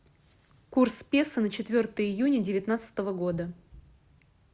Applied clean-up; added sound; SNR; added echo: none; none; none; none.